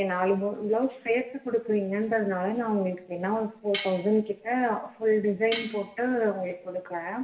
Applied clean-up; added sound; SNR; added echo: none; Cutlery, silverware; 5 dB; reverberation time 0.6 s.